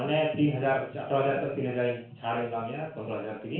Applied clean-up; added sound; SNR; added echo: none; none; none; reverberation time 0.4 s.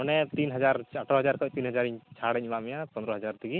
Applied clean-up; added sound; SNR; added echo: none; none; none; none.